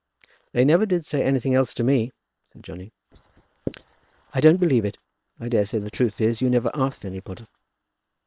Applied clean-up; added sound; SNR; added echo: neural separator model SepFormer WHAM!.